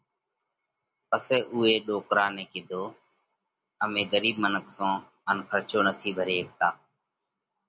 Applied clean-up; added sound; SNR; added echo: none; none; none; none.